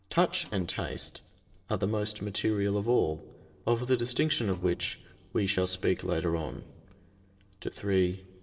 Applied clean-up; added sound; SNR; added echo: neural separator model SepFormer DNS4.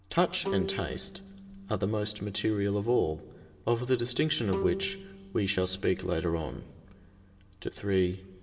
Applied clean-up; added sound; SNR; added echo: none; Bowed string instrument; 11 dB; reverberation time 1.4 s.